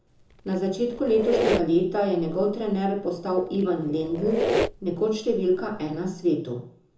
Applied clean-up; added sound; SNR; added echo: none; Squeak; 6 dB; reverberation time 0.6 s.